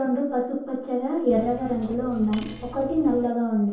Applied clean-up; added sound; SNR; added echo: none; Cutlery, silverware; 14 dB; reverberation time 0.7 s.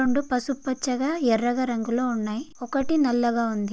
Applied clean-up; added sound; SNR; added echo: none; none; none; none.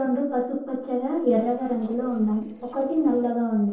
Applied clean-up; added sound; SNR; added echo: neural separator model SepFormer DNS4.